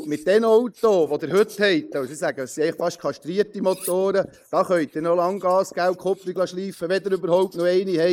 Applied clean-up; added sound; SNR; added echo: neural mask model Resemble Enhance denoiser.